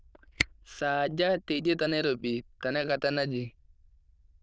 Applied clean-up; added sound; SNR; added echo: neural diffusion model UNIVERSE++.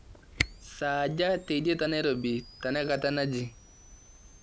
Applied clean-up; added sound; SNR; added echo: none; Camera; 11 dB; none.